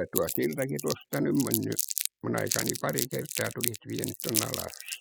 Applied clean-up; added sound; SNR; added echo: classical method spectral subtraction.